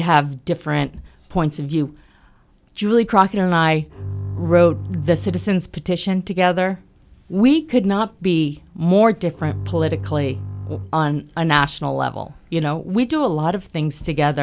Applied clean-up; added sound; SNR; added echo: none; Bowed string instrument; 9 dB; none.